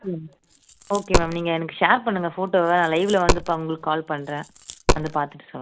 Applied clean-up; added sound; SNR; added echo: none; Coin (dropping); 2 dB; none.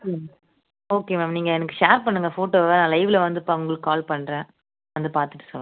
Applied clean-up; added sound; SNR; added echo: none; none; none; none.